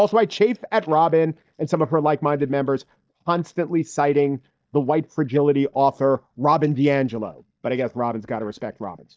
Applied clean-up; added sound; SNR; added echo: neural mask model DeepFilterNet 3.